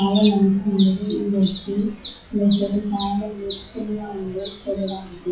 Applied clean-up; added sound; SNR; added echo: classical method WPE with log-MMSE.